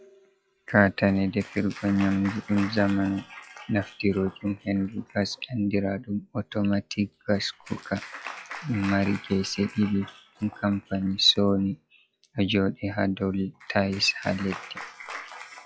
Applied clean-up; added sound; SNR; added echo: classical method log-MMSE.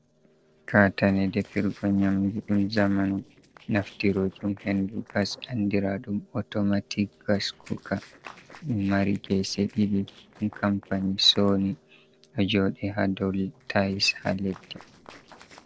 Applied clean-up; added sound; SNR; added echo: neural separator model SepFormer DNS4.